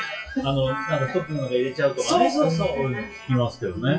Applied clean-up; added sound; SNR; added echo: classical method WPE with log-MMSE.